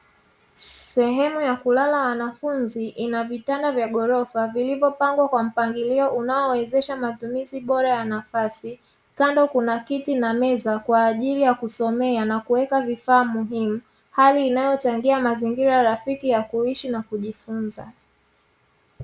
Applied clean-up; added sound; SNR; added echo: none; none; none; none.